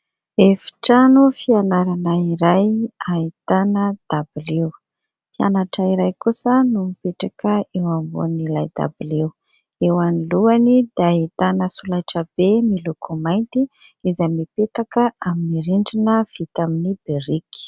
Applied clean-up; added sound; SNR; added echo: none; none; none; none.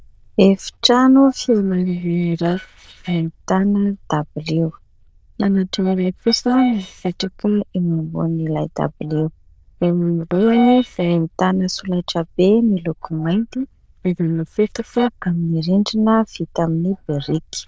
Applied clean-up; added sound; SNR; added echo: neural diffusion model UNIVERSE++.